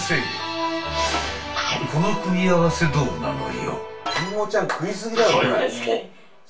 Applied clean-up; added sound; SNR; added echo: none; Snare drum; 16 dB; reverberation time 0.2 s.